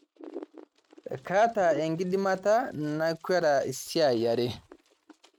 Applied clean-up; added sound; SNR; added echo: neural mask model RNNoise.